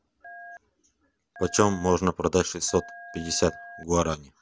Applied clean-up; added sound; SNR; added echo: none; Telephone; 18 dB; none.